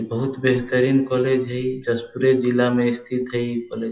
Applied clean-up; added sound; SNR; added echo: classical method WPE with log-MMSE.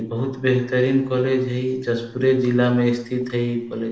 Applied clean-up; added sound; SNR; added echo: neural separator model SepFormer DNS4.